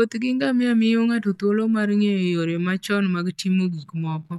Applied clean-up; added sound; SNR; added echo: neural mask model DeepFilterNet 3.